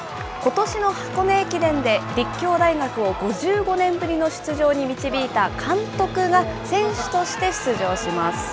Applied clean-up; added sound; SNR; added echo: none; Bowed string instrument; 15 dB; none.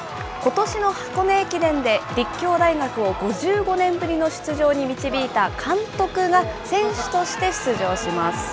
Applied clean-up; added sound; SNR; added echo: none; none; none; none.